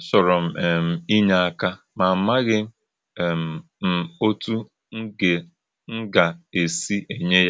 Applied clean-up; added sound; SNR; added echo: none; none; none; none.